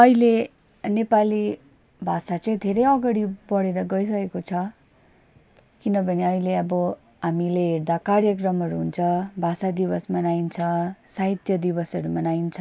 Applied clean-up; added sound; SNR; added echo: none; none; none; none.